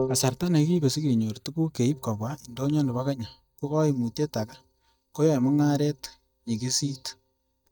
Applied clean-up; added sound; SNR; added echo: neural mask model DeepFilterNet 3.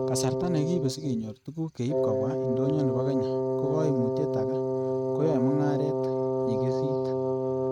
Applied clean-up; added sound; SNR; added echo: neural mask model RNNoise.